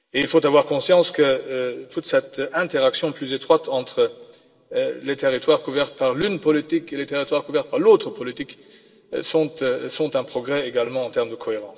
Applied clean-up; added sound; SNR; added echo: none; none; none; reverberation time 0.8 s.